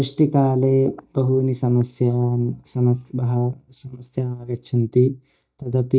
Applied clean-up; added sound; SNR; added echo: neural mask model DeepFilterNet 3.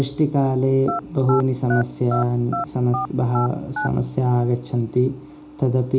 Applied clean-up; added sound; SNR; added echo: none; Telephone; 8 dB; reverberation time 0.4 s.